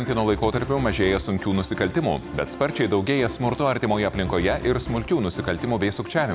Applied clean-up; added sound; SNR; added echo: none; none; none; none.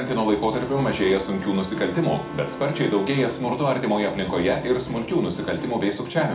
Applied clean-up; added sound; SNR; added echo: none; Brass instrument; 18 dB; reverberation time 0.4 s.